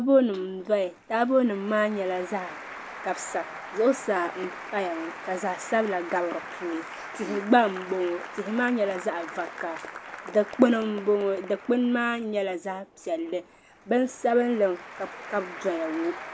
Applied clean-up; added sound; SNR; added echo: none; Applause; 14 dB; none.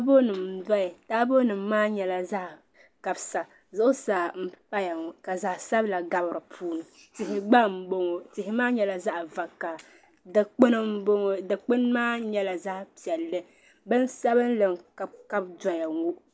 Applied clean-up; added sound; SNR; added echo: none; none; none; none.